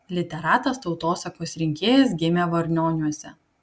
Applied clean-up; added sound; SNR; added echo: none; none; none; none.